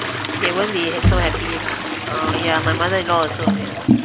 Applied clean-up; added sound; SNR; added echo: none; Bowed string instrument + Toilet flush; -2 dB; none.